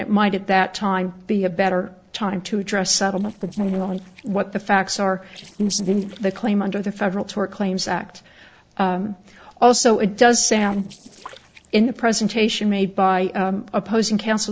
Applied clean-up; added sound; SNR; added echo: neural separator model SepFormer DNS4.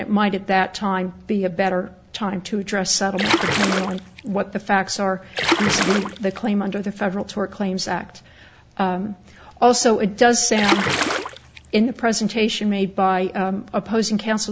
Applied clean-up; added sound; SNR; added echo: none; Splash, splatter; 1 dB; none.